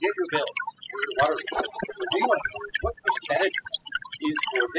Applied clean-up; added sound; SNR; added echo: classical method spectral subtraction.